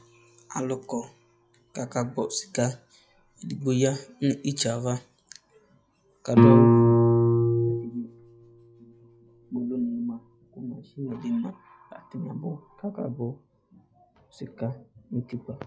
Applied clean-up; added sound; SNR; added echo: classical method log-MMSE.